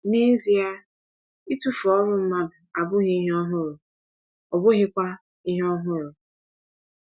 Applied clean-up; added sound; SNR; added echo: none; none; none; none.